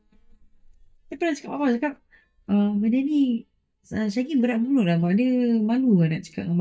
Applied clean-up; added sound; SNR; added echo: neural mask model DeepFilterNet 3.